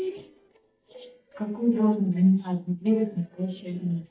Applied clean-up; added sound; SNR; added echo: neural mask model DeepFilterNet 3.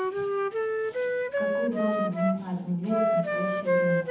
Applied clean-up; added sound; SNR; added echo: none; Wind instrument, woodwind instrument; -4 dB; reverberation time 0.8 s.